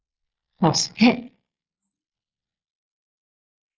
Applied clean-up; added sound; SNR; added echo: neural mask model Resemble Enhance denoiser.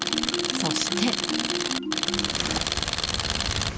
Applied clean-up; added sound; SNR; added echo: none; Tools; -2 dB; none.